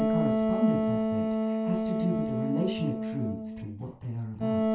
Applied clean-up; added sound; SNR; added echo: none; Wind instrument, woodwind instrument; -5 dB; reverberation time 0.3 s.